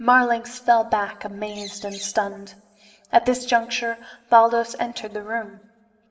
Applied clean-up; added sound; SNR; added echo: none; Bird; 18 dB; reverberation time 1.0 s.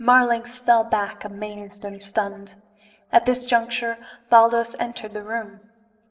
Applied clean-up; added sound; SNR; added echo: neural separator model SepFormer DNS4.